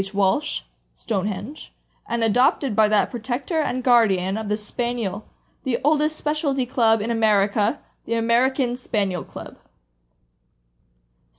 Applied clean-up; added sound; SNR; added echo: none; none; none; none.